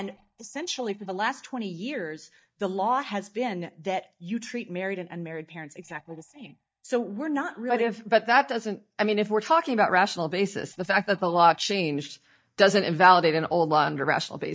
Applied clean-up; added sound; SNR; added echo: neural mask model DeepFilterNet 3.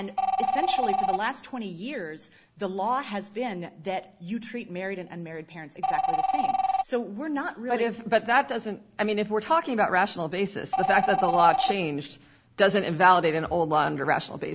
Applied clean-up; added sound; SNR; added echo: none; Telephone; 3 dB; none.